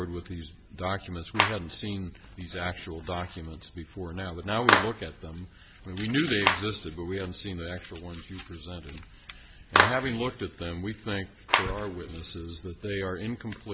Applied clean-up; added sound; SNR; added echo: none; Clapping; 0 dB; none.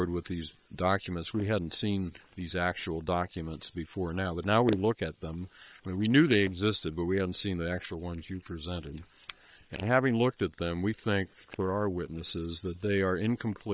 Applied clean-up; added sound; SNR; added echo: neural separator model SepFormer WHAM!.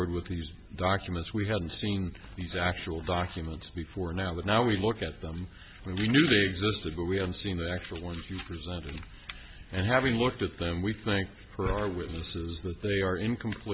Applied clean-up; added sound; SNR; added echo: none; none; none; none.